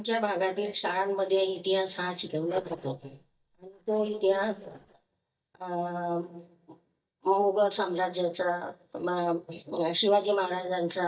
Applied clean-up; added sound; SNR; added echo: neural mask model DeepFilterNet 3.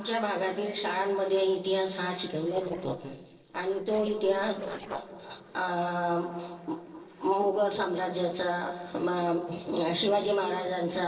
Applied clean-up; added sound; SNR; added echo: neural separator model SepFormer DNS4.